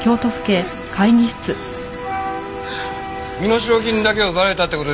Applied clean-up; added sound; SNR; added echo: none; Wind instrument, woodwind instrument; 12 dB; none.